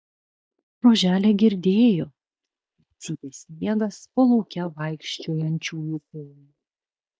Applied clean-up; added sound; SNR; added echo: neural mask model DeepFilterNet 3.